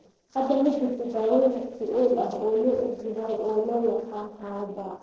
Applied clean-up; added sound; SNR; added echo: neural separator model SepFormer DNS4.